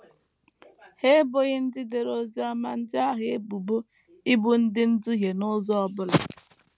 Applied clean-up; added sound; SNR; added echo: none; none; none; none.